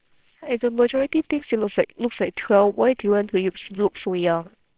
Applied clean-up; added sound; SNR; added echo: neural separator model SepFormer WHAMR!.